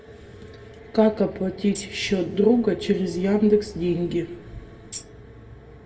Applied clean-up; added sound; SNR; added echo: none; Tambourine; 18 dB; reverberation time 0.8 s.